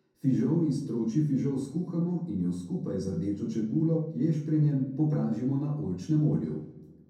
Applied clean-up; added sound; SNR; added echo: none; none; none; reverberation time 0.5 s.